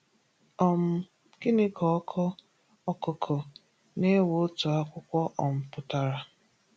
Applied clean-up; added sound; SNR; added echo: none; none; none; none.